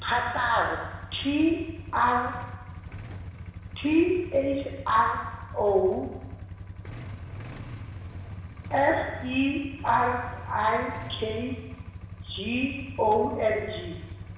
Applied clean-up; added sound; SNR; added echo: none; Idling / Engine starting / Motorcycle / Accelerating, revving, vroom; 11 dB; reverberation time 1.0 s.